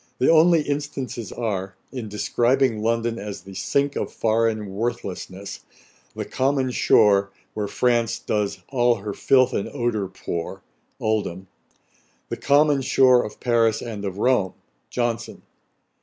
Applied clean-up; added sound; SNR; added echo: none; none; none; none.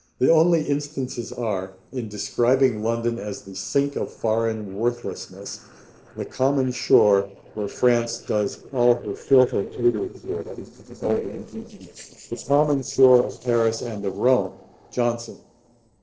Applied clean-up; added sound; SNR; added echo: neural separator model SepFormer DNS4.